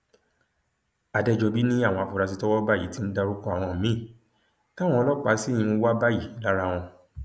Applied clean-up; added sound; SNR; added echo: none; none; none; none.